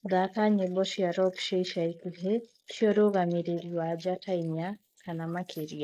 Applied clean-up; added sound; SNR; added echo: neural mask model Resemble Enhance denoiser.